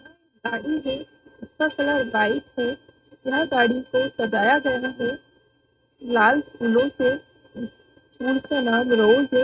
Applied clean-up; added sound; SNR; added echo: neural mask model RNNoise.